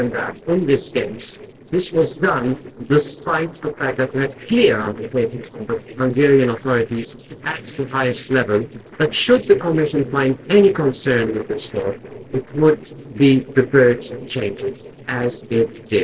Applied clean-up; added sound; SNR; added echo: neural separator model SepFormer DNS4.